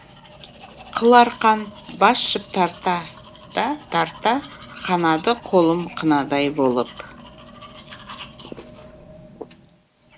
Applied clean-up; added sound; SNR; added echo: none; Domestic sounds, home sounds; 19 dB; none.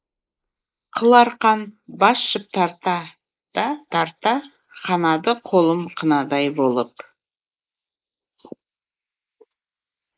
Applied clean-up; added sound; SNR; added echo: neural mask model Resemble Enhance denoiser.